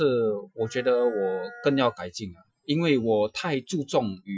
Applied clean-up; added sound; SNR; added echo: classical method Wiener filter.